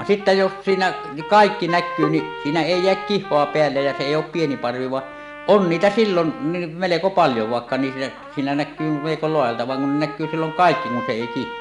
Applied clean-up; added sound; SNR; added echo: none; Bowed string instrument + Trumpet; 12 dB; none.